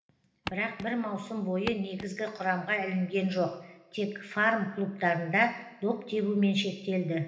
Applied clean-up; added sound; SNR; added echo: none; Walk, footsteps; 11 dB; reverberation time 1.1 s.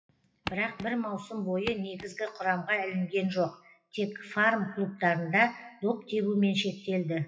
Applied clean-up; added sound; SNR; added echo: classical method WPE with log-MMSE.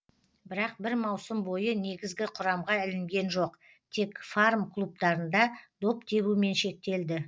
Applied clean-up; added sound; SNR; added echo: none; none; none; none.